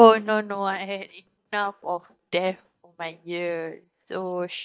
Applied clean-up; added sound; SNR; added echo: neural mask model DeepFilterNet 3.